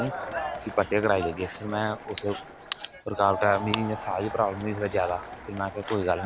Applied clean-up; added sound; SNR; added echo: none; Crowd; 12 dB; none.